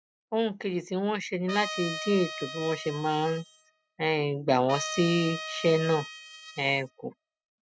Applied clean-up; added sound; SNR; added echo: classical method spectral subtraction.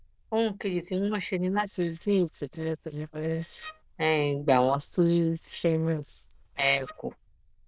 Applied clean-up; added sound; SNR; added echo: neural diffusion model UNIVERSE++.